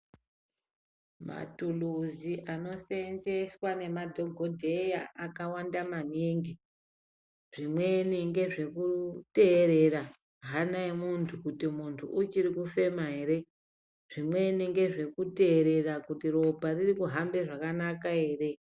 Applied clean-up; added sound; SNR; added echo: none; none; none; none.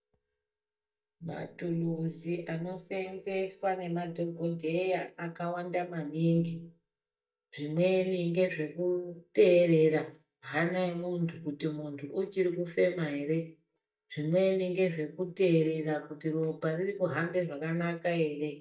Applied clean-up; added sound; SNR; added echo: neural mask model DeepFilterNet 3.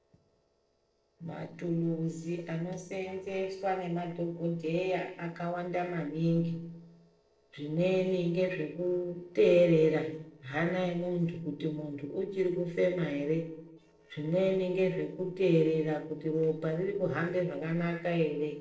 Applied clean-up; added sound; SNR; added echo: neural separator model SepFormer DNS4.